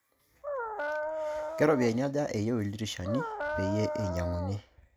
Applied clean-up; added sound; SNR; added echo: none; Dog; 3 dB; none.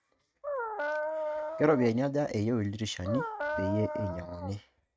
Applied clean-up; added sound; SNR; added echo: neural mask model RNNoise.